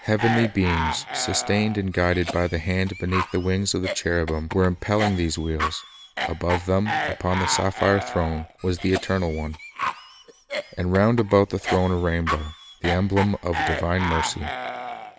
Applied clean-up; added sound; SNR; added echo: none; Cough; 7 dB; none.